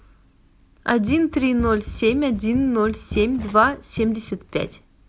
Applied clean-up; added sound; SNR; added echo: none; Run; 13 dB; none.